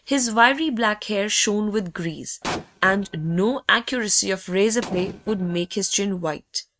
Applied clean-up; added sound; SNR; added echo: neural mask model RNNoise.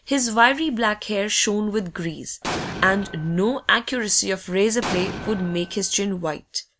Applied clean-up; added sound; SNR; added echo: none; Explosion; 9 dB; none.